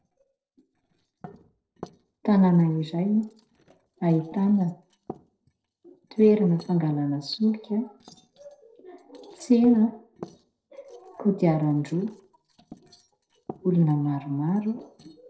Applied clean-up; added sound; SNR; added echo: neural separator model SepFormer DNS4.